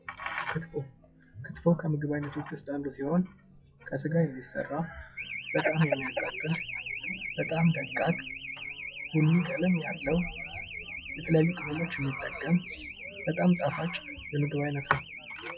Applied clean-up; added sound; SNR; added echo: classical method log-MMSE.